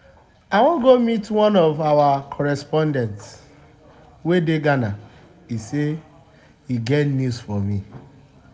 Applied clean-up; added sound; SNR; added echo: none; none; none; reverberation time 0.8 s.